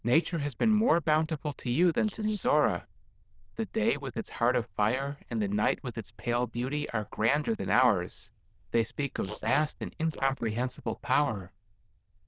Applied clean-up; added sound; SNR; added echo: neural diffusion model UNIVERSE++.